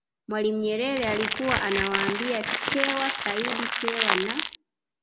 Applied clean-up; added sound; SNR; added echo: none; Crackle; -1 dB; none.